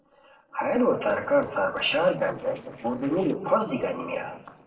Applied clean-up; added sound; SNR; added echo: neural separator model SepFormer DNS4.